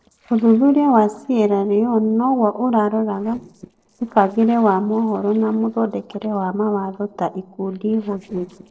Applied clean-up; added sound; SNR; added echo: neural separator model SepFormer DNS4.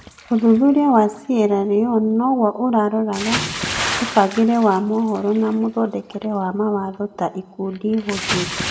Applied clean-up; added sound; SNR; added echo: none; Bathtub (filling or washing) / Splash, splatter; 11 dB; reverberation time 0.9 s.